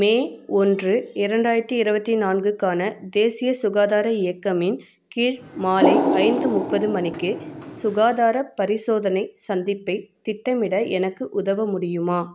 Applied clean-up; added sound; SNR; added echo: none; Water; 2 dB; none.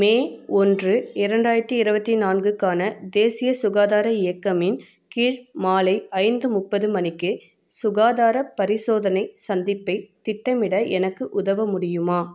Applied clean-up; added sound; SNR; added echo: none; none; none; none.